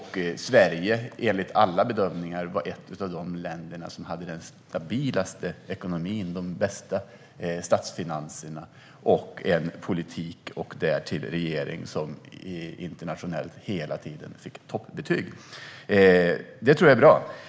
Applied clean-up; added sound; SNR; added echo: none; none; none; none.